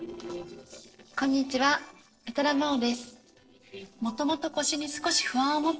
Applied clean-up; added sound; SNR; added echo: neural separator model SepFormer DNS4.